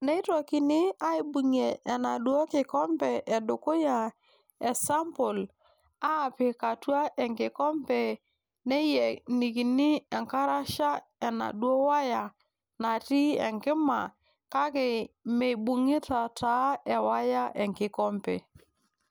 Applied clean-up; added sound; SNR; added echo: none; none; none; none.